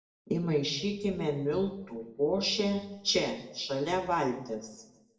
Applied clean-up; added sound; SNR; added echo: none; none; none; reverberation time 0.6 s.